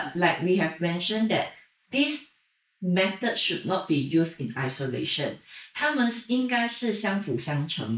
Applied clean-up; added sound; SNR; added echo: neural mask model Resemble Enhance denoiser.